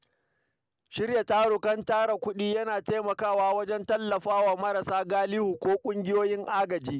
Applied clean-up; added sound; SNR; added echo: none; none; none; none.